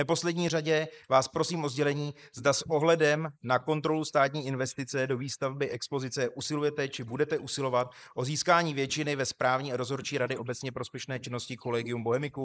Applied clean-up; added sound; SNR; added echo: neural mask model Resemble Enhance denoiser.